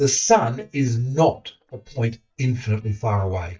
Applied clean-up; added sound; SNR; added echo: neural mask model DeepFilterNet 3.